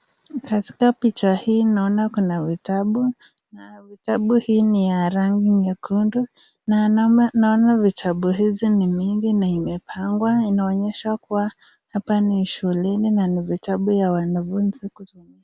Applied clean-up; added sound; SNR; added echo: none; none; none; none.